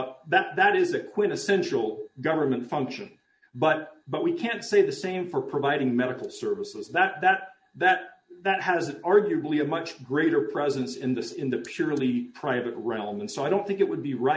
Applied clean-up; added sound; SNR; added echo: none; none; none; none.